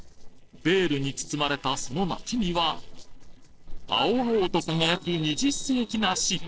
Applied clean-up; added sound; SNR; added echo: neural separator model SepFormer DNS4.